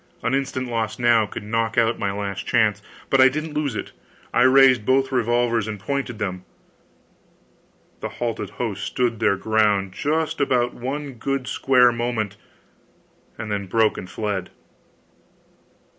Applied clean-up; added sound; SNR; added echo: none; none; none; none.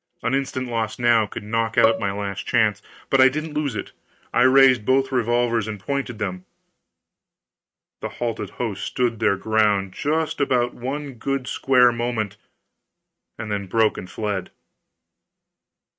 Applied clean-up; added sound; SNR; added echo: neural mask model RNNoise.